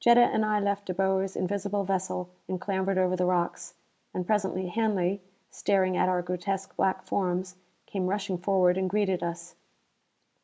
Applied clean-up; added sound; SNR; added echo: none; none; none; none.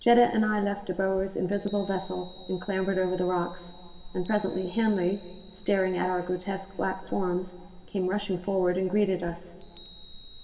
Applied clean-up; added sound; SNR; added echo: none; Chime; 12 dB; reverberation time 1.5 s.